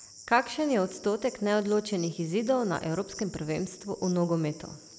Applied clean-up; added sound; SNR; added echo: none; Cricket; 20 dB; none.